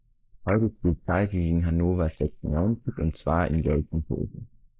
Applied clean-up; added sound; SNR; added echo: neural mask model Resemble Enhance denoiser.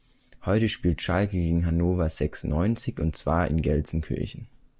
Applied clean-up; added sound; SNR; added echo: none; none; none; none.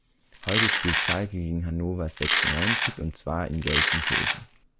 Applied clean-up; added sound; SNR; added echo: none; Domestic sounds, home sounds; -4 dB; none.